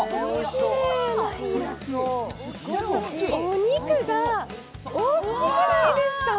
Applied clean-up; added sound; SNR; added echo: none; none; none; none.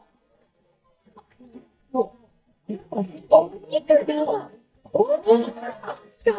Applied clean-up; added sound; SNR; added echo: neural mask model DeepFilterNet 3.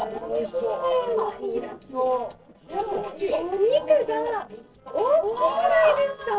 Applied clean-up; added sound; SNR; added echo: neural separator model SepFormer DNS4.